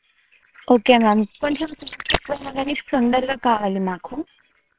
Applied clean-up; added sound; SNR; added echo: neural separator model SepFormer WHAMR!.